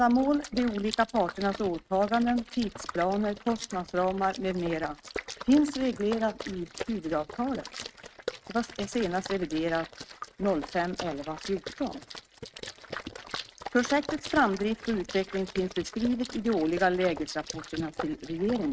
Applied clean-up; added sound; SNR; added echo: neural mask model RNNoise.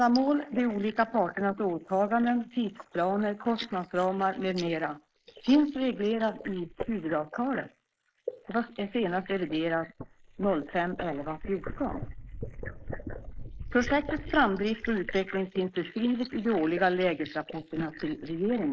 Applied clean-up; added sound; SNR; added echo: neural mask model Resemble Enhance denoiser.